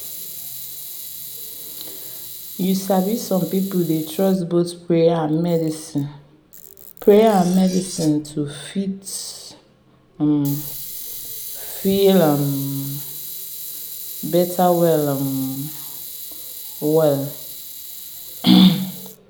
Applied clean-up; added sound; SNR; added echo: none; Cutlery, silverware + Camera; 13 dB; none.